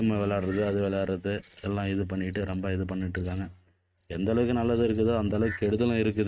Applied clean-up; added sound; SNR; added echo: neural mask model RNNoise.